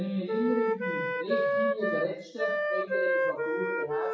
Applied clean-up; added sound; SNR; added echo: classical method WPE with log-MMSE.